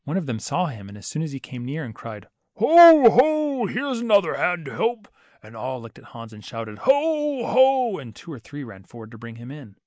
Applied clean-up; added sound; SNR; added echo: neural mask model Resemble Enhance denoiser.